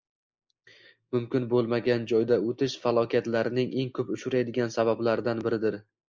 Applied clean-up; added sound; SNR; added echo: neural mask model Resemble Enhance denoiser.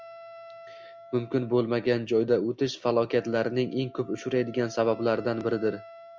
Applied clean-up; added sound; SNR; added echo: none; Wind instrument, woodwind instrument; 20 dB; none.